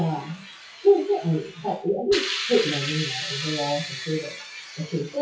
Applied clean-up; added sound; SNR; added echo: classical method WPE with log-MMSE.